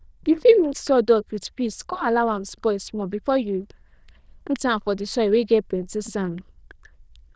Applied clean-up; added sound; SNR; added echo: neural diffusion model UNIVERSE++.